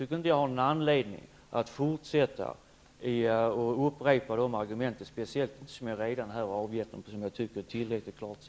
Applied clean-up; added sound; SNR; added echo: none; none; none; none.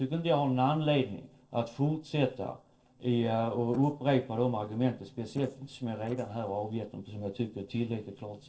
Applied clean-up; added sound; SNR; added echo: neural separator model SepFormer DNS4.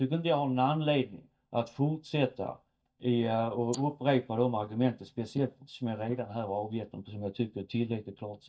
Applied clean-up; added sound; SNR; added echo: neural mask model DeepFilterNet 3.